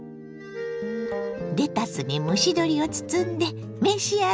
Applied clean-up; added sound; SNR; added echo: none; none; none; none.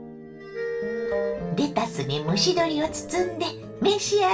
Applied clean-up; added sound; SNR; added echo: none; none; none; reverberation time 0.2 s.